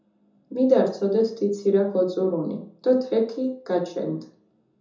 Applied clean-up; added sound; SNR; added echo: none; none; none; reverberation time 0.6 s.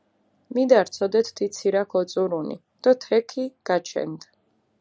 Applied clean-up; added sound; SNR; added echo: none; none; none; none.